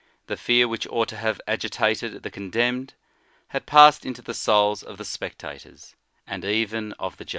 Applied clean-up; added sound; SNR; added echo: none; none; none; none.